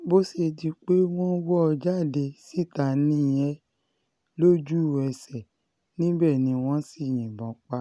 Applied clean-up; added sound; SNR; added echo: none; none; none; none.